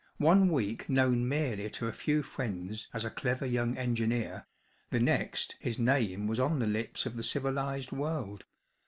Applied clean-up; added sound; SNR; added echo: none; none; none; none.